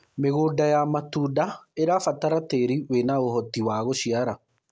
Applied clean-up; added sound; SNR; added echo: none; none; none; none.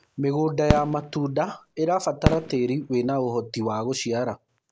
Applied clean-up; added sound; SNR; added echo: none; Fireworks; 4 dB; none.